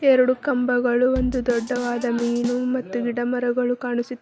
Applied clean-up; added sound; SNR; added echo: none; Drum kit; 13 dB; none.